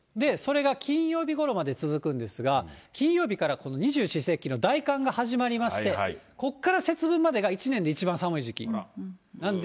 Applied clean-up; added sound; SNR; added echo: none; none; none; none.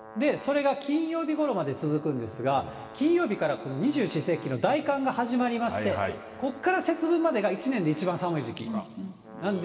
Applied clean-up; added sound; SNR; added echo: none; Brass instrument; 19 dB; reverberation time 2.5 s.